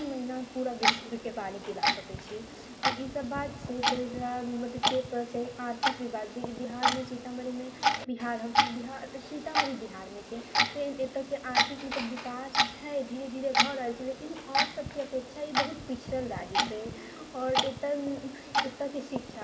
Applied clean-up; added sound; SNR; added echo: none; Clock; -3 dB; reverberation time 1.8 s.